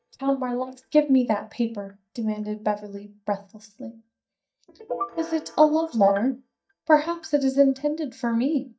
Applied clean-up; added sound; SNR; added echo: neural mask model DeepFilterNet 3.